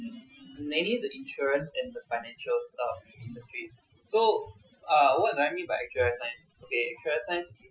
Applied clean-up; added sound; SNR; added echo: classical method Wiener filter.